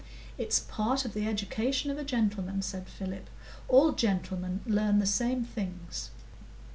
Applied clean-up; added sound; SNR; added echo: none; none; none; none.